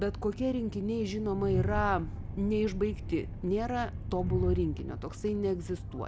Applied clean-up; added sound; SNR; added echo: none; Train; 4 dB; none.